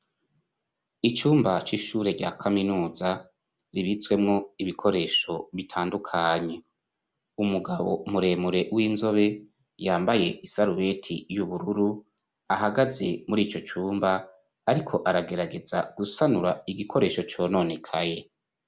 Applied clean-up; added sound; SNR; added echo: none; none; none; none.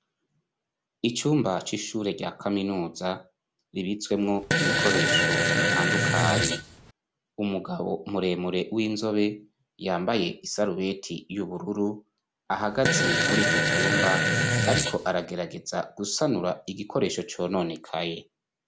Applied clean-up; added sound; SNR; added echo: none; Fart; -5 dB; none.